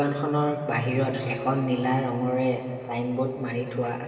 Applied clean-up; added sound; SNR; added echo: none; Bowed string instrument; 14 dB; reverberation time 2.6 s.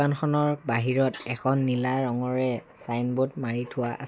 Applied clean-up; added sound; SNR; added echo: none; none; none; none.